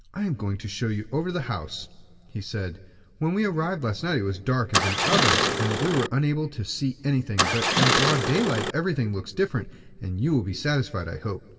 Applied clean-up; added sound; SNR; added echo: none; Engine starting; -2 dB; reverberation time 1.3 s.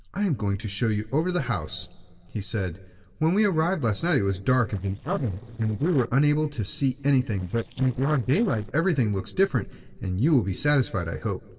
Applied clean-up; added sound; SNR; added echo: neural separator model SepFormer DNS4.